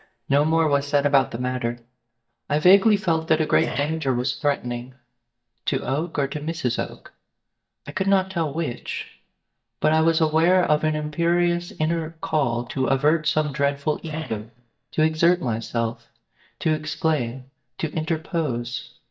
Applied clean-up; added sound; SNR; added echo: neural mask model DeepFilterNet 3.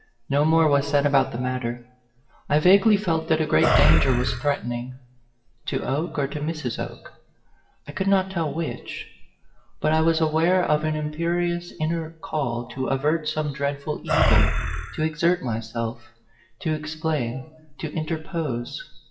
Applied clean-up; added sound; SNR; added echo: classical method WPE with log-MMSE.